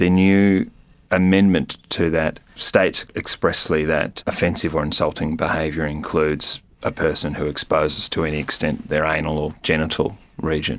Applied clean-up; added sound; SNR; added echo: none; none; none; none.